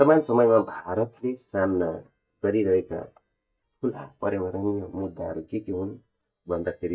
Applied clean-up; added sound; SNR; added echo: neural mask model DeepFilterNet 3.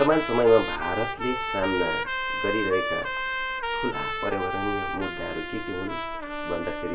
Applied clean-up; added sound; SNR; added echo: none; Trumpet; 3 dB; reverberation time 0.2 s.